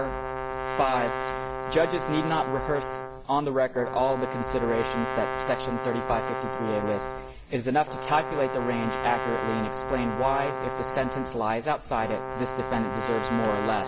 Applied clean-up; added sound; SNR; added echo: none; Brass instrument; 4 dB; none.